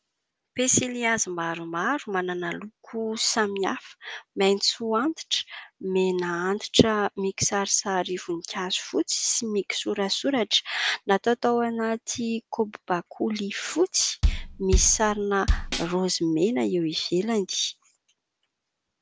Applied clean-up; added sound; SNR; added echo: none; Bass drum; 0 dB; none.